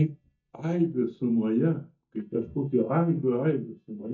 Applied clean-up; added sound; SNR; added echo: neural mask model DeepFilterNet 3.